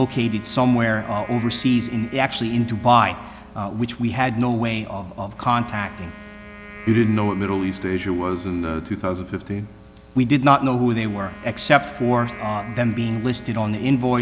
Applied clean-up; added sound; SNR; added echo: none; Wind instrument, woodwind instrument; 20 dB; none.